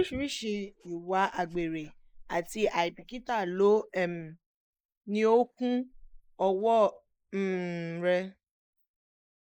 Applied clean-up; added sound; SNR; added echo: neural mask model Resemble Enhance denoiser.